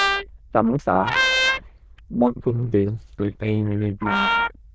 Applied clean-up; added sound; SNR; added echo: neural diffusion model UNIVERSE++.